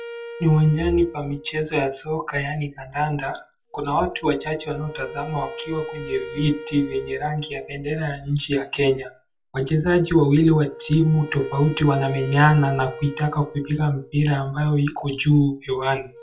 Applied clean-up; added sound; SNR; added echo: none; Wind instrument, woodwind instrument; 17 dB; reverberation time 0.2 s.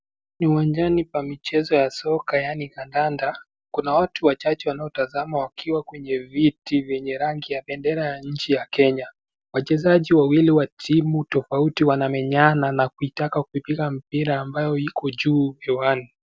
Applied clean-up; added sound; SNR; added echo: none; none; none; none.